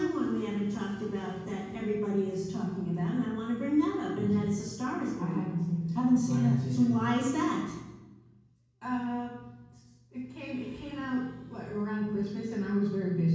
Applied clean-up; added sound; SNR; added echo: none; none; none; reverberation time 1.2 s.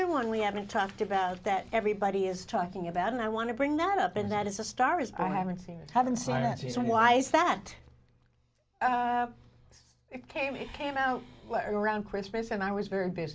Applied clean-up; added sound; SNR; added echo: none; none; none; none.